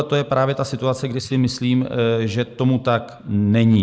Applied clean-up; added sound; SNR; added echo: neural mask model Resemble Enhance denoiser.